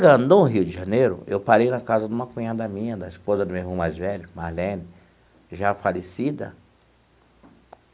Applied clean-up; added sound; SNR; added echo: none; none; none; none.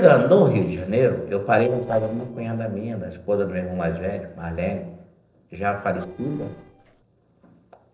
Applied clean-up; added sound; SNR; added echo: neural separator model SepFormer DNS4.